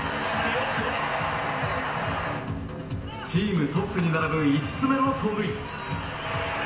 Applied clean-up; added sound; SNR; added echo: none; none; none; reverberation time 0.8 s.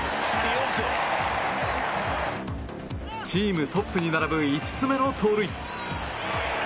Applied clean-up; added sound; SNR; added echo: none; none; none; none.